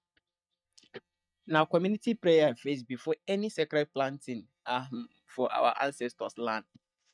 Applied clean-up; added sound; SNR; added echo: neural mask model DeepFilterNet 3.